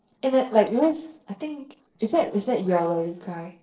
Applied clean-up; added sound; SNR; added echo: neural separator model SepFormer DNS4.